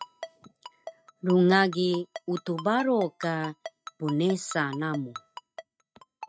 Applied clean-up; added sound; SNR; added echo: neural mask model RNNoise.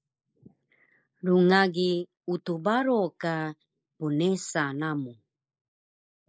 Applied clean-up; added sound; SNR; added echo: neural mask model Resemble Enhance denoiser.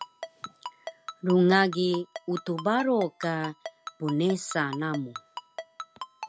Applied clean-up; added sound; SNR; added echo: none; Ringtone; 13 dB; none.